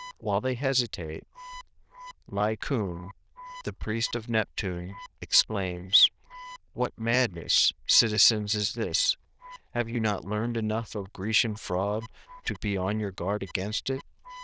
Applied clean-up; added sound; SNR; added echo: neural diffusion model UNIVERSE++.